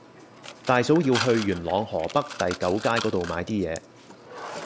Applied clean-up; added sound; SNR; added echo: none; Mechanisms; 11 dB; none.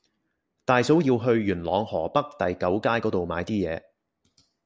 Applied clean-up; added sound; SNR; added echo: none; none; none; none.